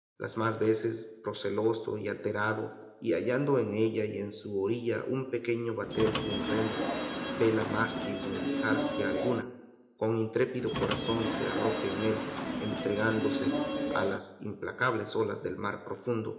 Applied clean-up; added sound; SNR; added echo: none; Subway, metro, underground / Sliding door; 1 dB; reverberation time 0.8 s.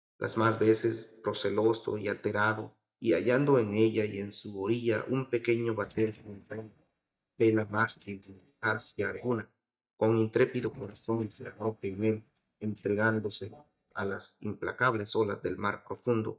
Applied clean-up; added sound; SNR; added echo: neural mask model DeepFilterNet 3.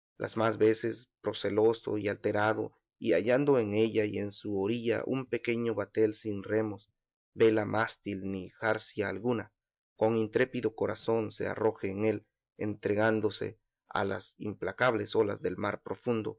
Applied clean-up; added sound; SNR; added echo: none; none; none; none.